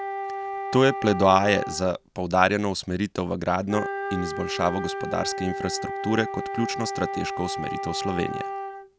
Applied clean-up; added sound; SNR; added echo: none; Wind instrument, woodwind instrument; 6 dB; none.